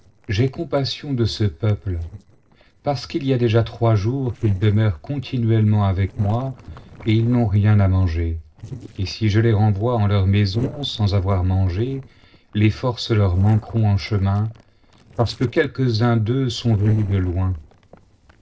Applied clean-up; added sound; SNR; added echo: neural separator model SepFormer DNS4.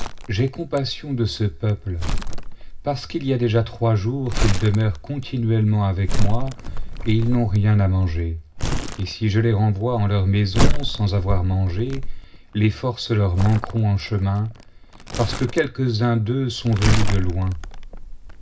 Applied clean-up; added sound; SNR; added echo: none; Crumpling, crinkling; 3 dB; reverberation time 0.4 s.